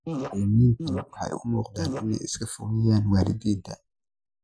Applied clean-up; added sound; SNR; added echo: neural mask model Resemble Enhance denoiser.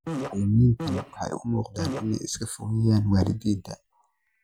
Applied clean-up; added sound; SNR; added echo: none; Fart; 8 dB; none.